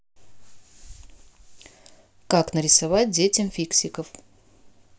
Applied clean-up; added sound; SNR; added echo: none; none; none; none.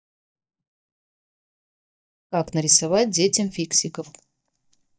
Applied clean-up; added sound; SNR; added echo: neural mask model DeepFilterNet 3.